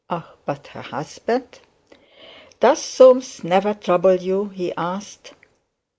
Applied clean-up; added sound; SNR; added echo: none; none; none; none.